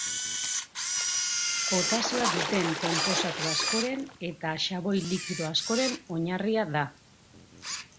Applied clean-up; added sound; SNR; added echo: none; Camera + Water / Splash, splatter; 1 dB; none.